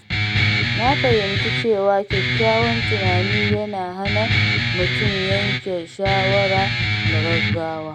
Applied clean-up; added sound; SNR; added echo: none; Guitar; -2 dB; none.